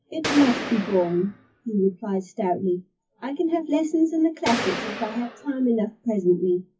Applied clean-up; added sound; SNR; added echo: classical method WPE with log-MMSE.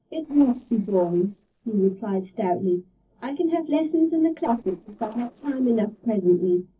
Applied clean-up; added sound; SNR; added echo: neural separator model SepFormer DNS4.